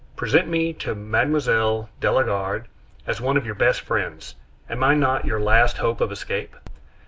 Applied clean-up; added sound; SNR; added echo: none; none; none; none.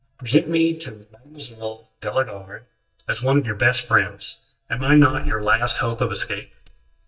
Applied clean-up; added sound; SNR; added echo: neural mask model DeepFilterNet 3.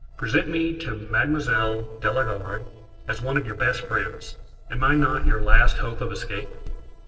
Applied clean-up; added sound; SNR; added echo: neural separator model SepFormer DNS4.